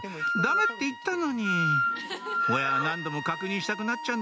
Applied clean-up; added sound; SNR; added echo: none; Wind instrument, woodwind instrument; -1 dB; none.